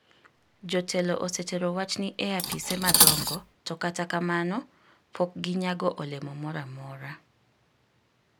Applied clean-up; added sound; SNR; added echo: none; Cutlery, silverware; -3 dB; none.